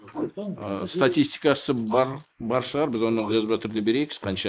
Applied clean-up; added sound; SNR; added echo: neural mask model Resemble Enhance denoiser.